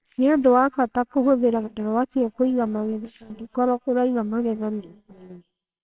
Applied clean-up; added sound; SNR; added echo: neural separator model SepFormer WHAMR!.